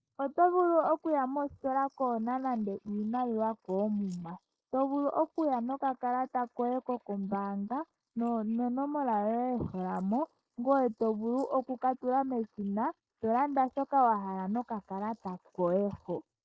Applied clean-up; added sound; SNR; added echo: neural mask model Resemble Enhance denoiser.